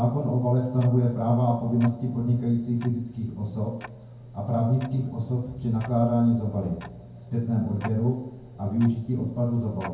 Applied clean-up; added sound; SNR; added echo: none; Tick-tock; 19 dB; reverberation time 0.9 s.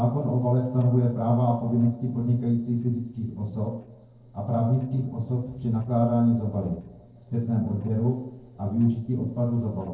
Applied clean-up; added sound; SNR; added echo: neural separator model SepFormer DNS4.